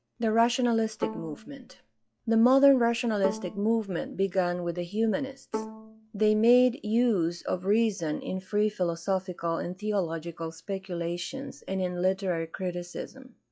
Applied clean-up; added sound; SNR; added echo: classical method log-MMSE.